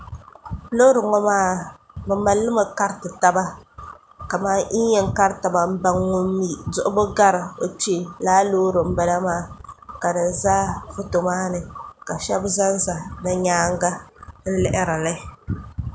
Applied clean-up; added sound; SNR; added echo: none; none; none; none.